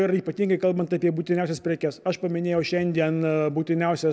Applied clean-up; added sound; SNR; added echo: none; none; none; none.